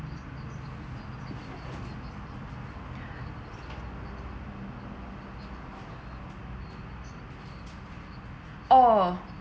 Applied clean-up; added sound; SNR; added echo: none; none; none; none.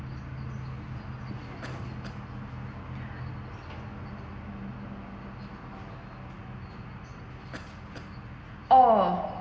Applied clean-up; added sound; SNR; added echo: none; Cough; 19 dB; reverberation time 2.1 s.